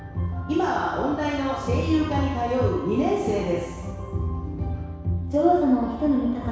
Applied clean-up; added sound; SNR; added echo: none; none; none; reverberation time 1.1 s.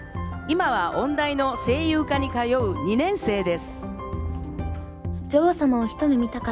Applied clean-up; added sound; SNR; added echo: none; none; none; none.